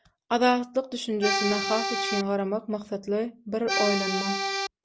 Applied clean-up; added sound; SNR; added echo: none; Accordion; 0 dB; none.